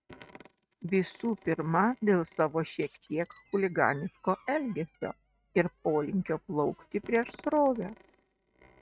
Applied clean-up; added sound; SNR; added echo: neural mask model RNNoise.